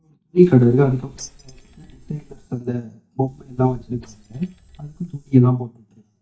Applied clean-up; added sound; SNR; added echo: neural mask model DeepFilterNet 3.